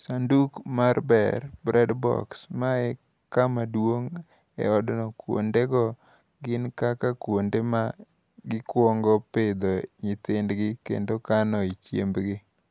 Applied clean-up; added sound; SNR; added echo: none; none; none; none.